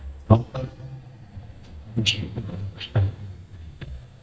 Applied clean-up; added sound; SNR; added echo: neural mask model DeepFilterNet 3.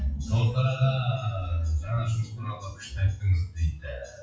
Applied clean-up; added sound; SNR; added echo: classical method WPE with log-MMSE.